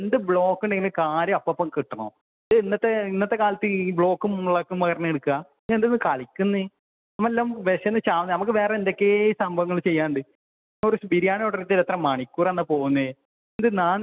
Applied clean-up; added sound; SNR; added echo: none; none; none; none.